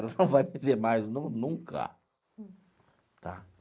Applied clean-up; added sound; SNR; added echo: neural mask model Resemble Enhance denoiser.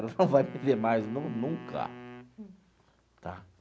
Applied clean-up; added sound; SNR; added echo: none; Wind instrument, woodwind instrument; 16 dB; none.